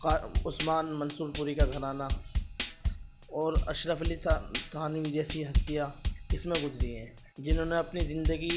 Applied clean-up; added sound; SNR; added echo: none; Drum / Drum kit; -1 dB; none.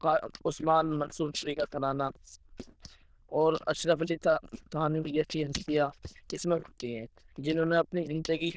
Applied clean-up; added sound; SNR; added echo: neural diffusion model UNIVERSE++.